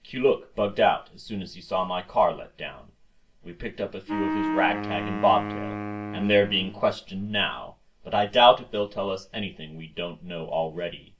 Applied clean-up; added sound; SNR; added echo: none; Wind instrument, woodwind instrument; 5 dB; reverberation time 0.2 s.